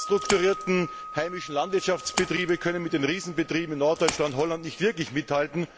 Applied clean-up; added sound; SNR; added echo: none; Splash, splatter + Wind chime; 11 dB; none.